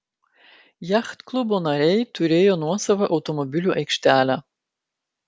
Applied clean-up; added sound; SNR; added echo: none; none; none; none.